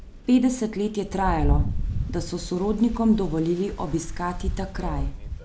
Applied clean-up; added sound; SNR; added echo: none; Rain; 3 dB; none.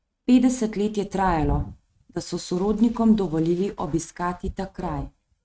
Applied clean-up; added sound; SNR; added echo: neural mask model RNNoise.